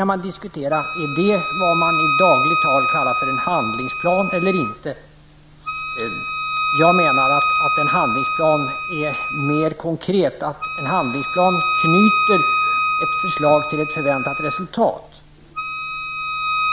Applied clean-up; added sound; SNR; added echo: none; Wind instrument, woodwind instrument; 0 dB; none.